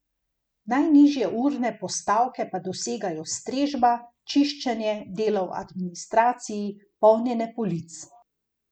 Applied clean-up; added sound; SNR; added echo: none; none; none; none.